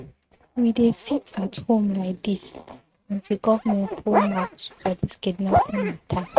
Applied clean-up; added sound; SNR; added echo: neural mask model RNNoise.